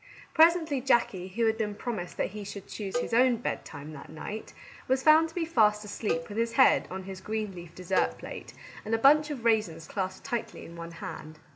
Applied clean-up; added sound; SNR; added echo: none; Cowbell; 11 dB; none.